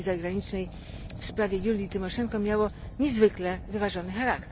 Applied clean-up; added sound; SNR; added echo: none; Fire; 12 dB; none.